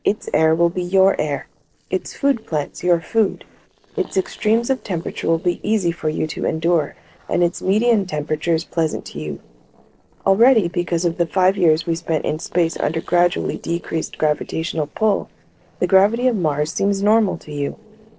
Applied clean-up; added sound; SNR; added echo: neural separator model SepFormer DNS4.